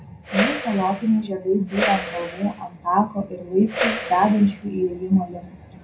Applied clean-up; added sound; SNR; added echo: none; Whoosh, swoosh, swish; 6 dB; reverberation time 0.3 s.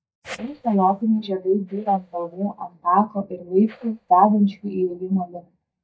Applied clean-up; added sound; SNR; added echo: neural mask model DeepFilterNet 3.